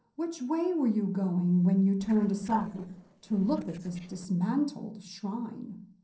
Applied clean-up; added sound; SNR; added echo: neural separator model SepFormer DNS4.